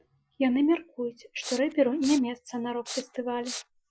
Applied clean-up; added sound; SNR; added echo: classical method Wiener filter.